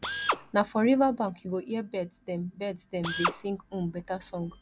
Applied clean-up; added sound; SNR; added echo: none; Drill; 7 dB; none.